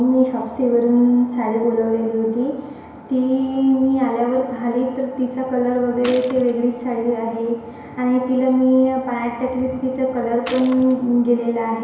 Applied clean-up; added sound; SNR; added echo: none; Gunshot, gunfire; 17 dB; reverberation time 1.0 s.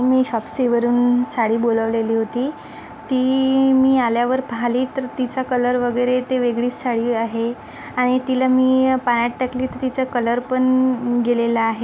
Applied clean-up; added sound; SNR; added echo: none; none; none; none.